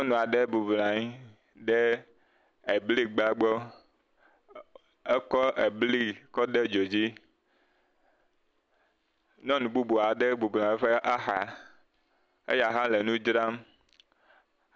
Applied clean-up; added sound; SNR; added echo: none; none; none; none.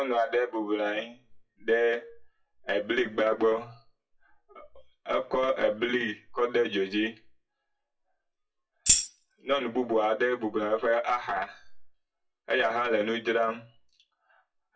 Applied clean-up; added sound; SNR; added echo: classical method WPE with log-MMSE.